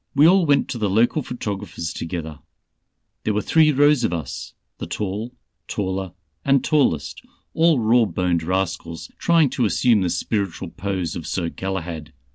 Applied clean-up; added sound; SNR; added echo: none; none; none; none.